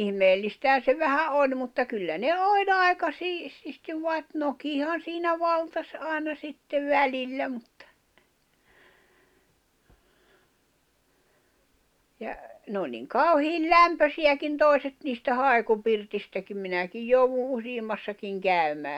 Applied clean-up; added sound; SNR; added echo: none; none; none; none.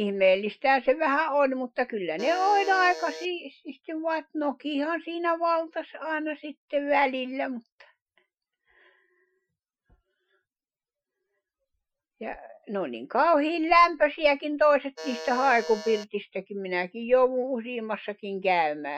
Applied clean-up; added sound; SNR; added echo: classical method Wiener filter.